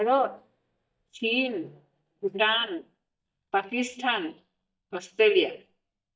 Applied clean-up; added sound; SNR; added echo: neural mask model DeepFilterNet 3.